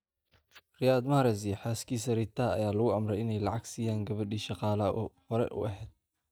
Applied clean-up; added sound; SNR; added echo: neural mask model DeepFilterNet 3.